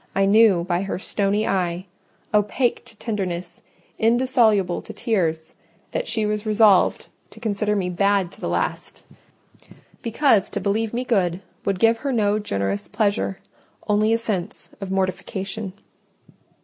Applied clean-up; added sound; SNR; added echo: none; none; none; none.